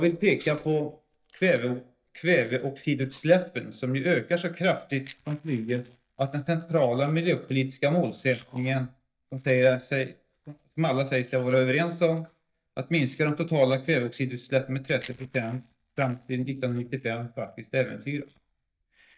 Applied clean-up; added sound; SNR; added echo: neural mask model DeepFilterNet 3.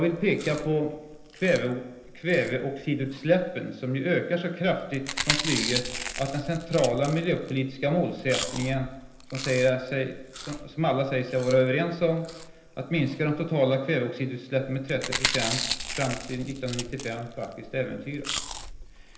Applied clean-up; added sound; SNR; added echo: none; Chewing, mastication; 9 dB; reverberation time 0.8 s.